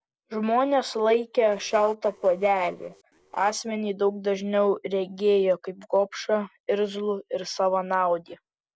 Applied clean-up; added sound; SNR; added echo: neural separator model SepFormer DNS4.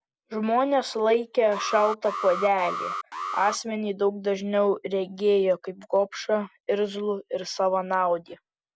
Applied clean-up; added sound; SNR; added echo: none; Alarm; 9 dB; none.